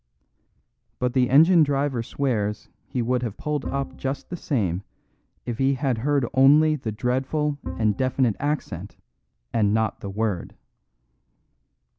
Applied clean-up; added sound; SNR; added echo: none; Bowed string instrument; 13 dB; none.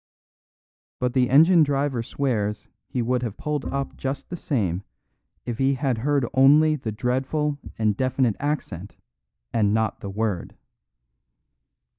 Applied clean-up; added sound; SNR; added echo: neural mask model DeepFilterNet 3.